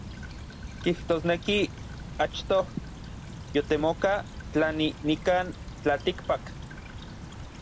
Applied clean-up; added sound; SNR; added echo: none; Stream / Trickle, dribble; 11 dB; none.